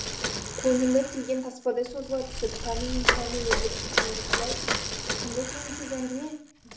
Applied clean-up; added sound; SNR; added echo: none; Bicycle; 0 dB; reverberation time 0.6 s.